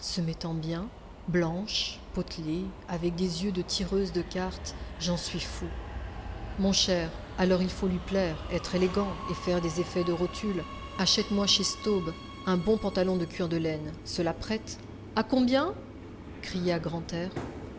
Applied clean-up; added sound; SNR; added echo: none; Subway, metro, underground; 11 dB; none.